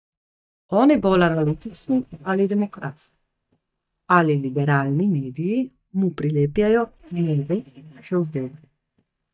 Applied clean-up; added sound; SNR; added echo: neural mask model DeepFilterNet 3.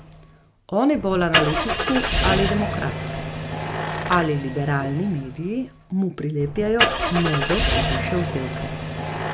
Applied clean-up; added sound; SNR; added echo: none; Engine starting / Car; 1 dB; none.